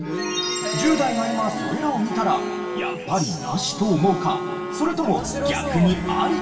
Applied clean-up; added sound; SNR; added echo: none; Telephone; 9 dB; reverberation time 2.4 s.